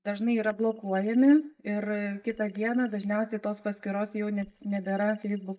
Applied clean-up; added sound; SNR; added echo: neural mask model DeepFilterNet 3.